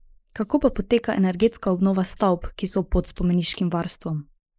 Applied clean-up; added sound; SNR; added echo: neural mask model Resemble Enhance denoiser.